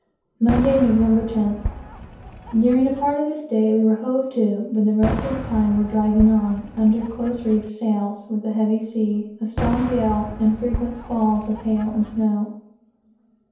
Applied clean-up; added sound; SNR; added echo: none; Fireworks; 11 dB; reverberation time 0.7 s.